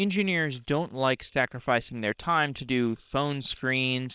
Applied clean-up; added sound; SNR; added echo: neural separator model SepFormer WHAM!.